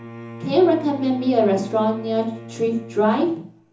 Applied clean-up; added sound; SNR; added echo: none; Bowed string instrument; 15 dB; reverberation time 0.6 s.